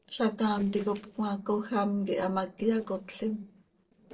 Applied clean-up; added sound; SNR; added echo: neural separator model SepFormer DNS4.